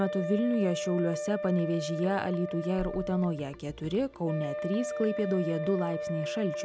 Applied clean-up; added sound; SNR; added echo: none; Wind instrument, woodwind instrument; 6 dB; none.